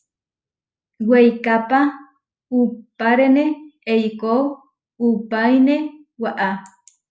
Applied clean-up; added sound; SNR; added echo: none; none; none; none.